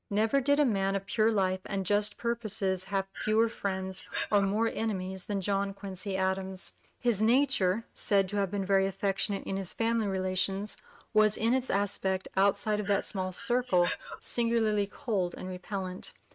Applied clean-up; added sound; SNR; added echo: neural mask model RNNoise.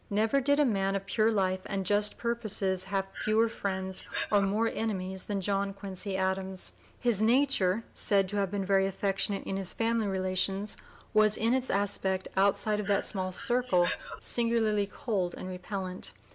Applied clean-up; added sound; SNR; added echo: none; Breathing; 11 dB; none.